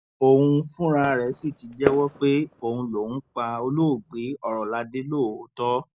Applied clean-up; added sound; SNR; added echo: none; Fireworks; 11 dB; none.